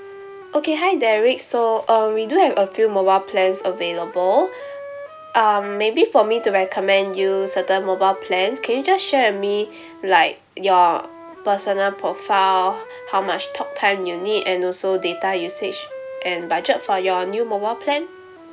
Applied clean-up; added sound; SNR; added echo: none; Wind instrument, woodwind instrument; 16 dB; none.